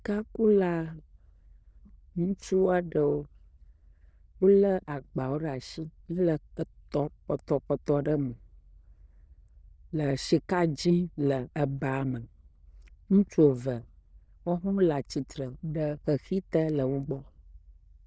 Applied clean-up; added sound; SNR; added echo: neural diffusion model UNIVERSE++.